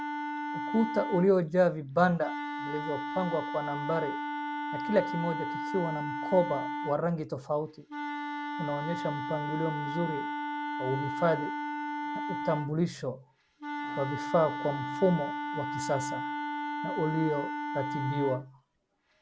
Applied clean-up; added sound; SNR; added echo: none; Wind instrument, woodwind instrument; 4 dB; none.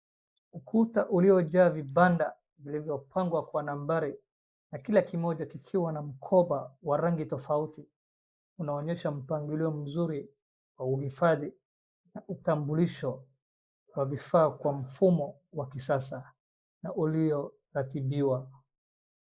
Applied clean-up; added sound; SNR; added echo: neural mask model Resemble Enhance denoiser.